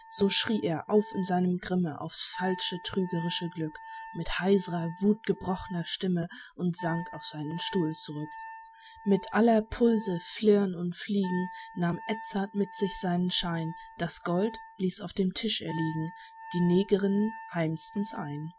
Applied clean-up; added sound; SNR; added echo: none; Wind instrument, woodwind instrument; 16 dB; none.